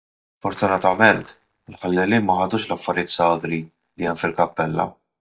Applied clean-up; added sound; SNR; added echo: neural mask model DeepFilterNet 3.